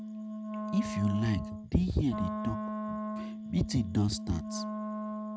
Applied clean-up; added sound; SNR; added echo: none; Wind instrument, woodwind instrument; 5 dB; none.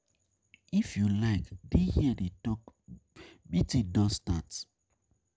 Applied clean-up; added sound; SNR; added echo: none; none; none; none.